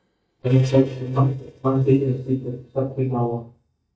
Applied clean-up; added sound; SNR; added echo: neural mask model DeepFilterNet 3.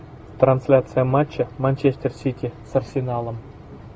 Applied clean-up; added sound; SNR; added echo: none; none; none; none.